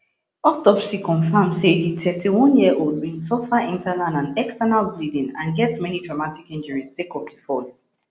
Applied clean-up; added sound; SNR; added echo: none; none; none; none.